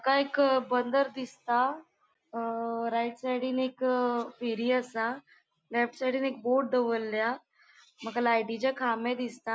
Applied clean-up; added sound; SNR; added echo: none; none; none; none.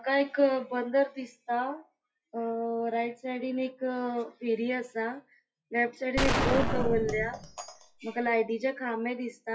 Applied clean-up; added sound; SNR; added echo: classical method WPE with log-MMSE.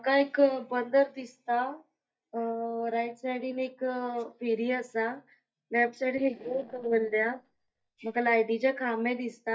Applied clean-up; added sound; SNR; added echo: neural mask model DeepFilterNet 3.